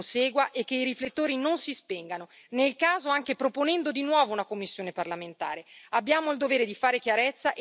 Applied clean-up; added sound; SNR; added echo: none; none; none; none.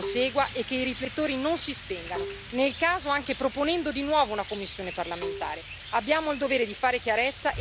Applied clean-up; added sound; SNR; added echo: none; Rain + Marimba, xylophone; 11 dB; none.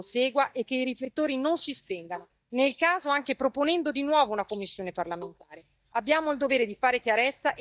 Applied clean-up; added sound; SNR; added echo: neural mask model DeepFilterNet 3.